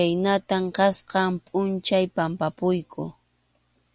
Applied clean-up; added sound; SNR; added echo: none; none; none; none.